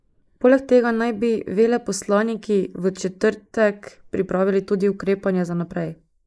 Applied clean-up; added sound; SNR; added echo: neural mask model Resemble Enhance denoiser.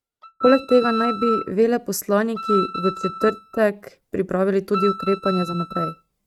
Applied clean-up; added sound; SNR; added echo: neural mask model RNNoise.